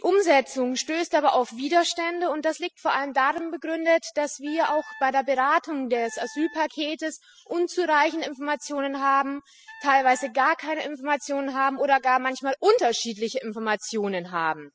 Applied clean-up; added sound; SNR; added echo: classical method spectral subtraction.